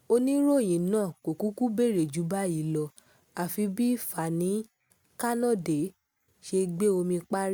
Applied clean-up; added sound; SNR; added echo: none; none; none; none.